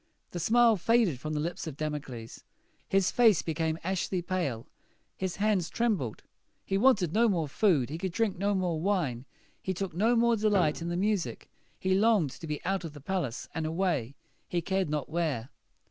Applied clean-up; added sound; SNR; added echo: none; Piano; 12 dB; none.